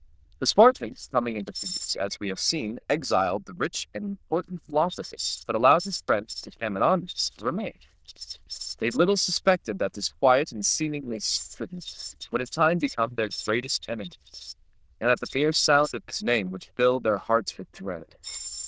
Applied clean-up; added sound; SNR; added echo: neural diffusion model UNIVERSE++.